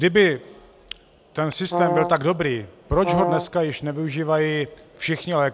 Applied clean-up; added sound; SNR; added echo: none; Brass instrument; 3 dB; none.